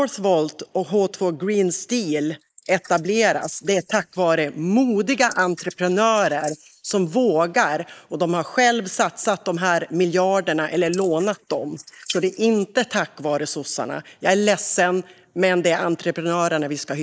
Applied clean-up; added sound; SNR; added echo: neural mask model Resemble Enhance denoiser.